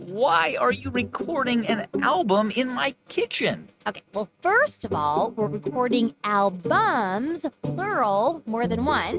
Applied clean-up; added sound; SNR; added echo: neural mask model RNNoise.